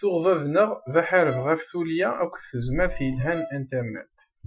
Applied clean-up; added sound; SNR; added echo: classical method Wiener filter.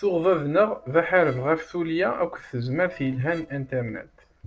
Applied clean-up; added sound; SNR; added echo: neural separator model SepFormer DNS4.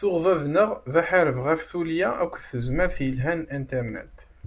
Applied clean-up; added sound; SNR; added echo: none; none; none; none.